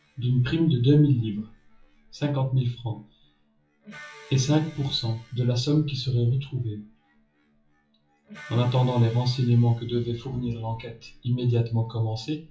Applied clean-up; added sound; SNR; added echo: classical method WPE with log-MMSE.